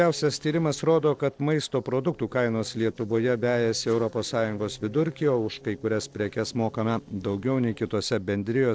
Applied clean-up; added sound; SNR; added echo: neural separator model SepFormer DNS4.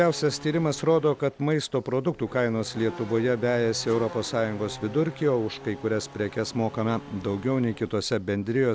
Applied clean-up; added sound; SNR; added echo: none; Race car, auto racing / Accelerating, revving, vroom; 17 dB; none.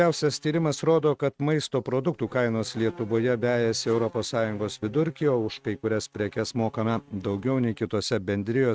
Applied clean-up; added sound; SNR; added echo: neural mask model RNNoise.